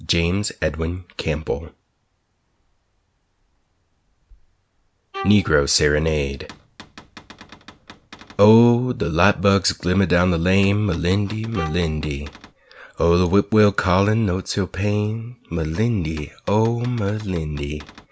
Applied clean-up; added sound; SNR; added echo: none; Cupboard open or close / Door + Bowed string instrument; 19 dB; none.